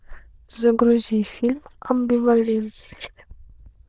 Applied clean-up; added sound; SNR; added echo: neural diffusion model UNIVERSE++.